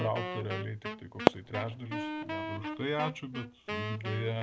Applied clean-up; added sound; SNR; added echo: none; Fireworks + Wind instrument, woodwind instrument; 0 dB; none.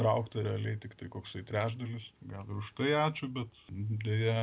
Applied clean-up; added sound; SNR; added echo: none; none; none; none.